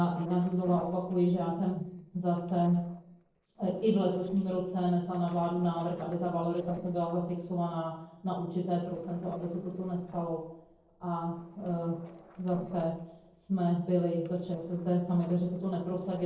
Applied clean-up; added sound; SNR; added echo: neural separator model SepFormer DNS4.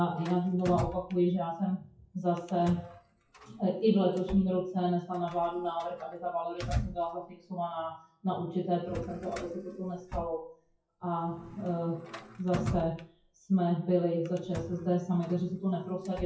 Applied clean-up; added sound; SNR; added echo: classical method WPE with log-MMSE.